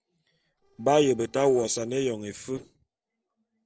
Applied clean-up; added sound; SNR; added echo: neural separator model SepFormer DNS4.